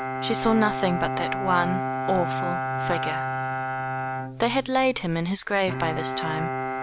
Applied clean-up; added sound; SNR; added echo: none; Bowed string instrument; 2 dB; none.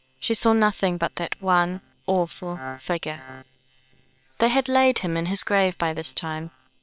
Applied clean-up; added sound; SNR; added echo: neural separator model SepFormer WHAM!.